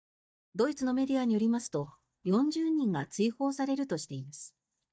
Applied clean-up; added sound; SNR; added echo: neural mask model DeepFilterNet 3.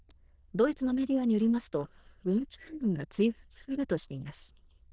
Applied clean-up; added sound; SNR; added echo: neural diffusion model UNIVERSE++.